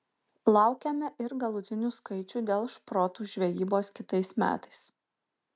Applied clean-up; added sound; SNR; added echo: none; none; none; none.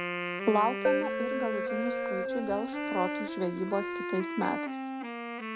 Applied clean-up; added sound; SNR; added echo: none; Keyboard (musical) + Wind instrument, woodwind instrument; 0 dB; none.